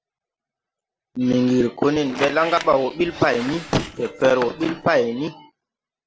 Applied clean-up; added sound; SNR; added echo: none; Squeak; 8 dB; none.